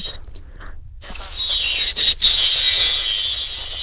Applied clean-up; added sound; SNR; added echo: neural diffusion model UNIVERSE++.